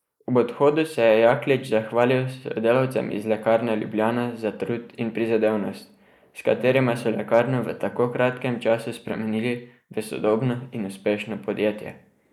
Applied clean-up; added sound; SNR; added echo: neural mask model Resemble Enhance denoiser.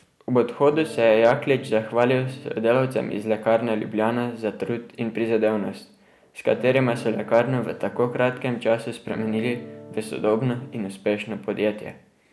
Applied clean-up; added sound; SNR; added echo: none; Electric guitar / Strum; 16 dB; none.